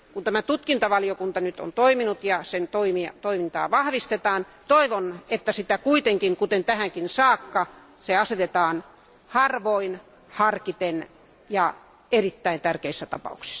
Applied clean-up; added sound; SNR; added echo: none; none; none; none.